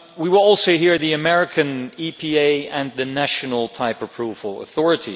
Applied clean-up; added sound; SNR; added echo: none; none; none; none.